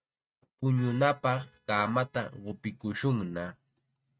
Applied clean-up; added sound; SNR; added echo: neural mask model RNNoise.